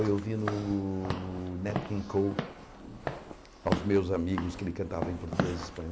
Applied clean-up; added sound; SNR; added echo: none; Walk, footsteps / Siren; 5 dB; none.